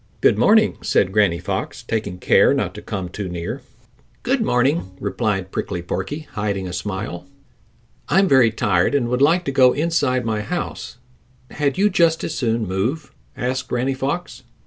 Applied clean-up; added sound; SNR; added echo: none; Bowed string instrument; 17 dB; none.